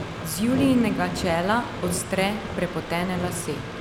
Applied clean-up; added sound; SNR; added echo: none; Sawing + Mechanical fan; 7 dB; none.